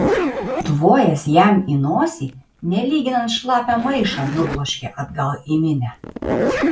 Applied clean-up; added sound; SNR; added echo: none; Zipper (clothing); 7 dB; none.